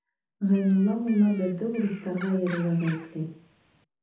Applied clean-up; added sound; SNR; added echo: none; Bird; 20 dB; reverberation time 0.6 s.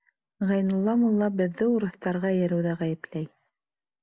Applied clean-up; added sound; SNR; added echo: none; none; none; none.